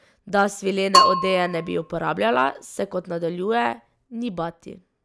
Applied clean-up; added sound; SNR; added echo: none; Bell / Percussion; 1 dB; none.